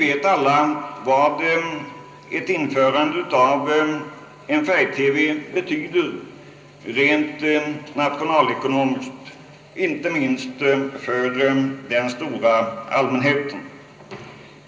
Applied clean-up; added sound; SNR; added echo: none; none; none; reverberation time 0.5 s.